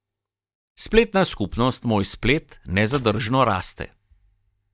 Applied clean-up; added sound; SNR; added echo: neural mask model DeepFilterNet 3.